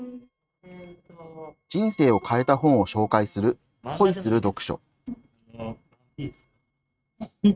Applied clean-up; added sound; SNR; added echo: neural mask model RNNoise.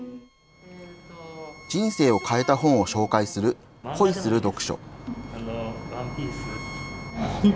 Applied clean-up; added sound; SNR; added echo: none; Bowed string instrument; 20 dB; none.